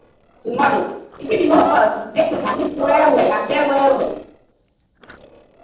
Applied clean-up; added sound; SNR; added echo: neural separator model SepFormer DNS4.